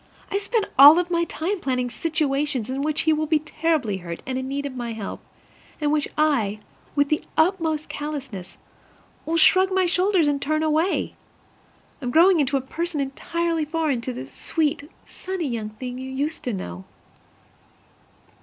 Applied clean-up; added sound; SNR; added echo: none; none; none; none.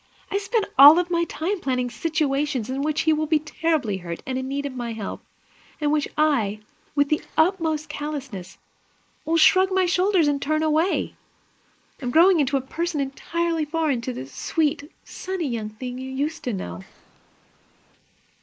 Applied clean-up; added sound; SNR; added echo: neural mask model Resemble Enhance denoiser.